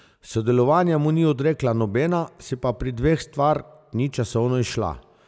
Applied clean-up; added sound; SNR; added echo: none; none; none; none.